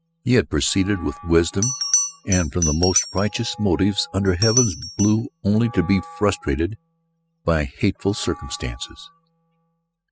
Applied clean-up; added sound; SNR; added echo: classical method spectral subtraction.